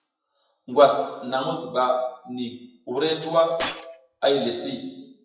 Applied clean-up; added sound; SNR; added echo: classical method WPE with log-MMSE.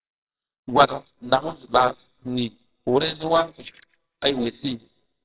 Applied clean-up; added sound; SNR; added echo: neural separator model SepFormer WHAMR!.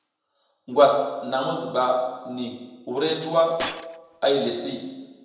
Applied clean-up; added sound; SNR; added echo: none; Shatter; 11 dB; reverberation time 1.0 s.